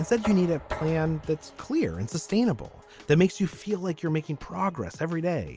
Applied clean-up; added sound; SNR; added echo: none; Knock; 17 dB; none.